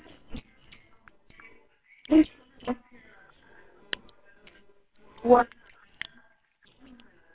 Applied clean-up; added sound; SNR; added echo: neural separator model SepFormer WHAMR!.